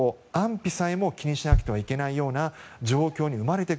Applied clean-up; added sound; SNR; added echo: none; Bass drum; 3 dB; none.